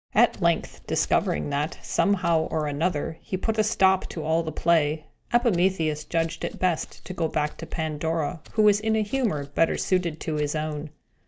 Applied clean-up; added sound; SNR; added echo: neural mask model DeepFilterNet 3.